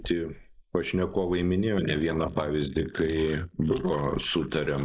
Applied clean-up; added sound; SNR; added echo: neural mask model Resemble Enhance denoiser.